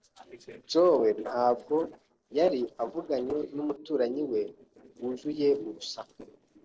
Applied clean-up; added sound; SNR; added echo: neural separator model SepFormer DNS4.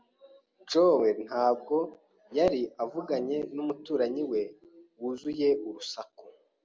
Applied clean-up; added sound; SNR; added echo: none; none; none; none.